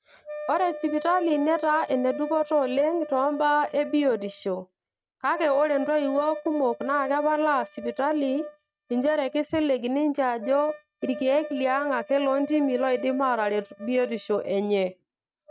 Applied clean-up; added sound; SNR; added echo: neural mask model RNNoise.